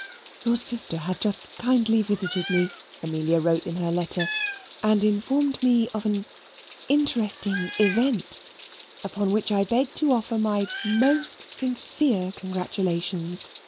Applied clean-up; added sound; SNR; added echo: none; Meow; 12 dB; none.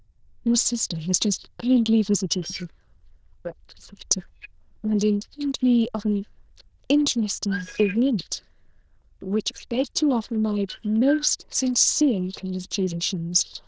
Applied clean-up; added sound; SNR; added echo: neural diffusion model UNIVERSE++.